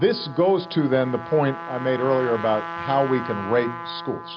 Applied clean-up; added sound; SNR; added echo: none; Trumpet; 11 dB; none.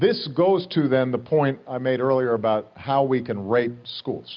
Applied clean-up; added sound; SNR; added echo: none; none; none; none.